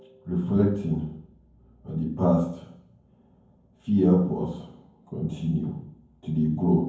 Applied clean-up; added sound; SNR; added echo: none; none; none; reverberation time 0.9 s.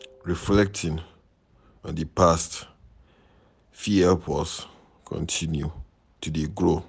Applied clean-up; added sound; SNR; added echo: none; none; none; none.